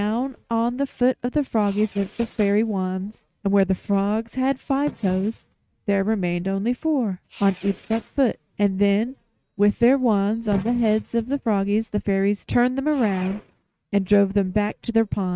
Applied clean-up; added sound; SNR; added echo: neural mask model RNNoise.